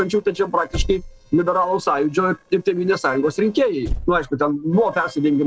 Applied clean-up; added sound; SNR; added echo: neural separator model SepFormer DNS4.